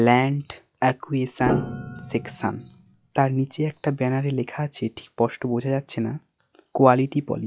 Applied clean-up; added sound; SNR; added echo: classical method log-MMSE.